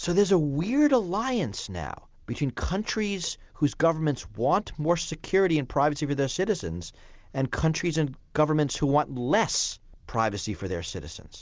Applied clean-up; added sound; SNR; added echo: none; none; none; none.